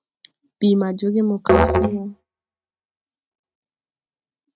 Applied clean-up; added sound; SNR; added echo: neural mask model RNNoise.